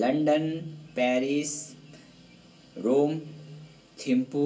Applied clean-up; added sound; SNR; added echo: none; none; none; reverberation time 0.2 s.